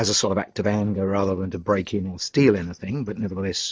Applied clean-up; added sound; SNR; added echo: neural mask model DeepFilterNet 3.